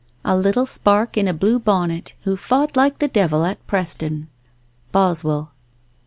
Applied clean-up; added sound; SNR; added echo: none; none; none; none.